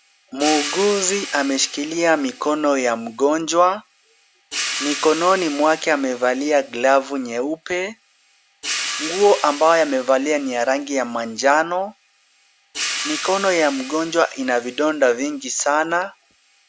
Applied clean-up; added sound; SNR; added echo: none; Hi-hat; 12 dB; none.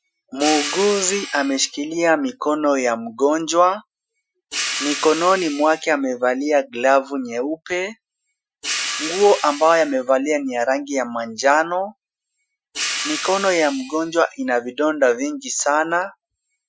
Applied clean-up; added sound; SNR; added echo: classical method Wiener filter.